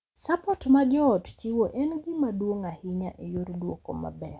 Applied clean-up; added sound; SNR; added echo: none; none; none; none.